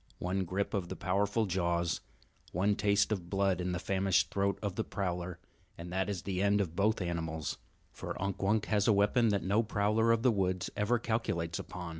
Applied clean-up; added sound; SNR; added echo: none; none; none; none.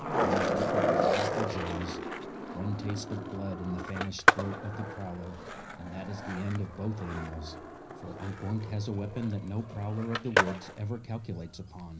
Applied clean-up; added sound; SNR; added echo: none; Skateboard; -3 dB; reverberation time 0.5 s.